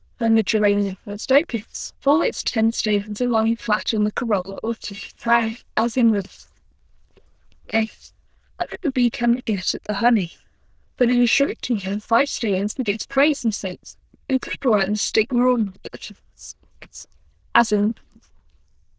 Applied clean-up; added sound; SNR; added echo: neural diffusion model UNIVERSE++.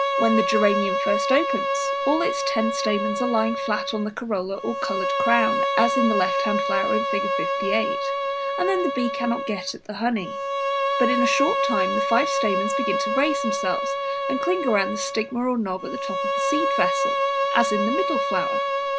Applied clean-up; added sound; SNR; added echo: none; Bowed string instrument; -1 dB; none.